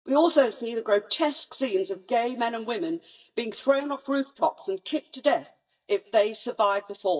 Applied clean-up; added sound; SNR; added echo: neural mask model DeepFilterNet 3.